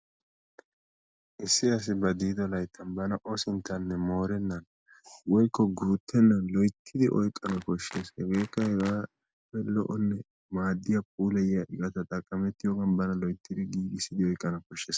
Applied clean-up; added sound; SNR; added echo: none; Clapping; 18 dB; none.